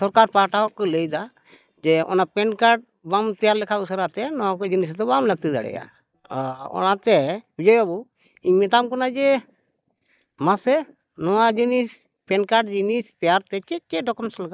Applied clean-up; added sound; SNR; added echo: neural mask model DeepFilterNet 3.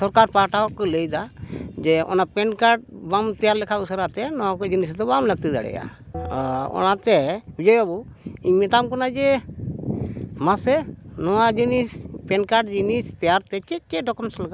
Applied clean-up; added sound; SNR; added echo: none; Bell; 17 dB; none.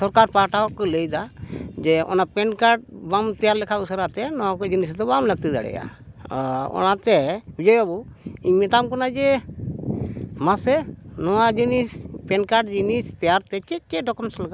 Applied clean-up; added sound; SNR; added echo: none; none; none; none.